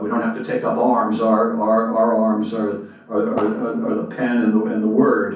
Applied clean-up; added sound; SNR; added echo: none; Fireworks; 17 dB; reverberation time 0.6 s.